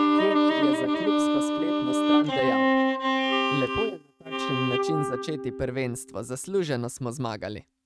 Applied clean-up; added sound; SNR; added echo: neural mask model RNNoise.